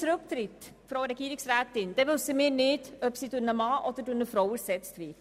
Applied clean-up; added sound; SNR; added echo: none; none; none; none.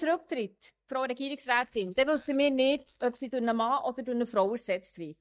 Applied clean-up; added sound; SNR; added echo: neural mask model DeepFilterNet 3.